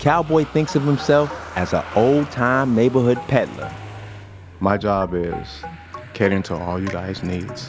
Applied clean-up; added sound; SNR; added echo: none; Engine starting / Motor vehicle (road); 16 dB; none.